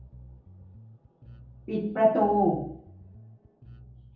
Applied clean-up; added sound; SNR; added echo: none; Bass guitar; 19 dB; reverberation time 0.7 s.